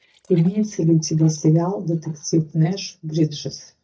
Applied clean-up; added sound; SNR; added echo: neural mask model DeepFilterNet 3.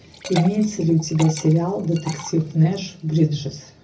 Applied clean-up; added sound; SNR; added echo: none; Liquid; 17 dB; reverberation time 0.4 s.